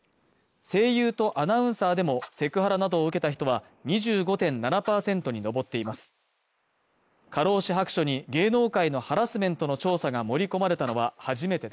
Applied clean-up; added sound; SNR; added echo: neural mask model Resemble Enhance denoiser.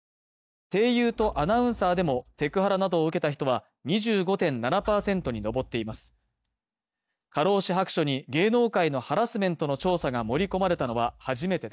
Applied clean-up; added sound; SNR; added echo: neural mask model DeepFilterNet 3.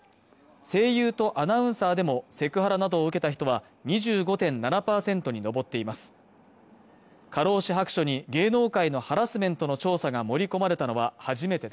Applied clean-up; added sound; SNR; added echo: none; none; none; none.